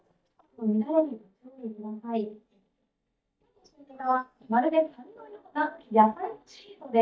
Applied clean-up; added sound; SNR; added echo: neural mask model DeepFilterNet 3.